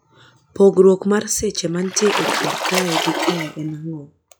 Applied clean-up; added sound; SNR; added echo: classical method log-MMSE.